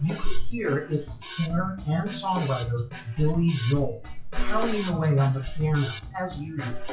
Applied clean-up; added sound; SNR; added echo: classical method WPE with log-MMSE.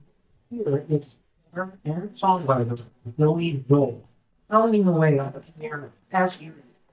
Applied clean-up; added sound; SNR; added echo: neural mask model DeepFilterNet 3.